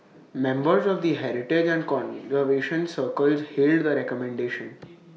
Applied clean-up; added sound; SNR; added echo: none; none; none; none.